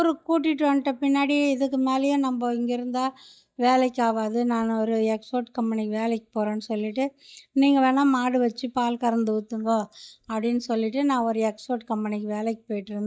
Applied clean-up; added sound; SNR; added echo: neural mask model DeepFilterNet 3.